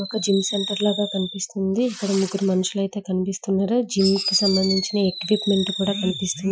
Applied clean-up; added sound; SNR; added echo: classical method Wiener filter.